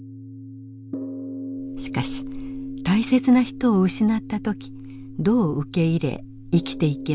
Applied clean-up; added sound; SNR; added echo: none; none; none; none.